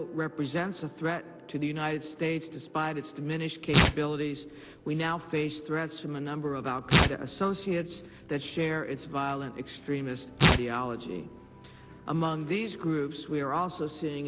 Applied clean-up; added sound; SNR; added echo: none; Tearing; -2 dB; none.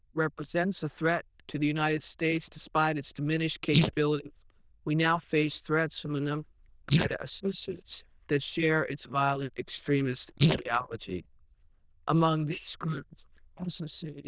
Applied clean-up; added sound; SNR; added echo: neural diffusion model UNIVERSE++.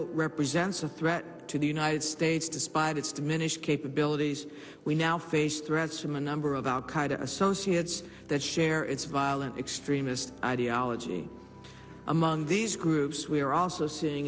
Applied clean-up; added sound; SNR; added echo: none; none; none; none.